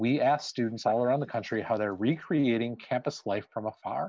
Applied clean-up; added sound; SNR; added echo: neural mask model Resemble Enhance denoiser.